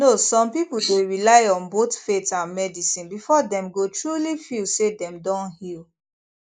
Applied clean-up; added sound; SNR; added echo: neural mask model Resemble Enhance denoiser.